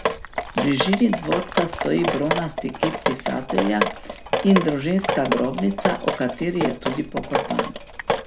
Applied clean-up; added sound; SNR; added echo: none; Drip; 2 dB; none.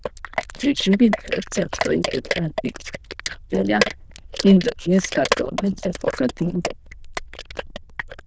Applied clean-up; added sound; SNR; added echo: neural diffusion model UNIVERSE++.